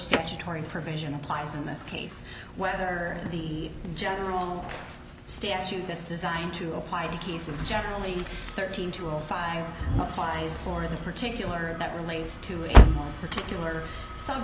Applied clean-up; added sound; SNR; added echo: none; Engine starting; -2 dB; none.